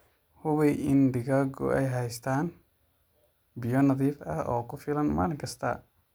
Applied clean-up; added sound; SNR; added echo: none; none; none; none.